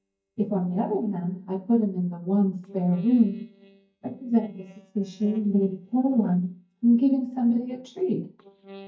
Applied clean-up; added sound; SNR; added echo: neural mask model DeepFilterNet 3.